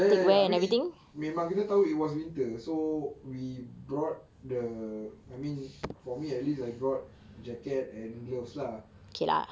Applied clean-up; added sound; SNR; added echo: none; none; none; none.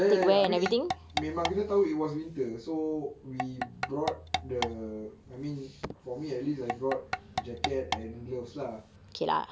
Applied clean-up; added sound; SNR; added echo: none; Tap / Percussion; 7 dB; none.